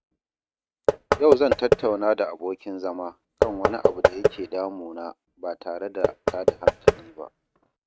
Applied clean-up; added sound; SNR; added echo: neural mask model RNNoise.